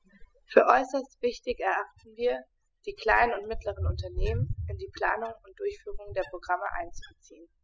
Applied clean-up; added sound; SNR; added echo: classical method spectral subtraction.